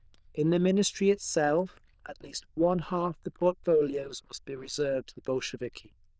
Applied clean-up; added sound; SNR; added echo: neural diffusion model UNIVERSE++.